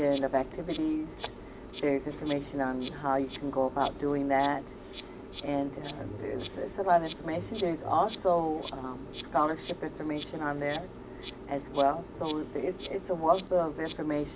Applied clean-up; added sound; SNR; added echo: none; Insect; 13 dB; none.